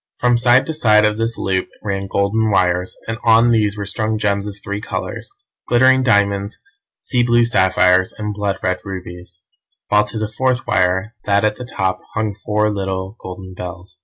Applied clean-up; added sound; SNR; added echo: none; none; none; none.